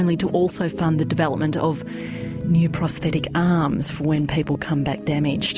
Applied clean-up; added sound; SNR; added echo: none; none; none; none.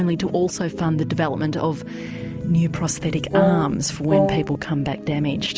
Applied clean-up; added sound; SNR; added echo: none; Wind instrument, woodwind instrument; 0 dB; none.